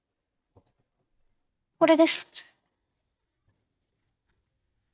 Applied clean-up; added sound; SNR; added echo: neural mask model DeepFilterNet 3.